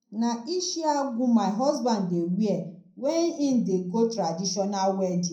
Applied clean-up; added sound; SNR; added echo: none; none; none; reverberation time 0.6 s.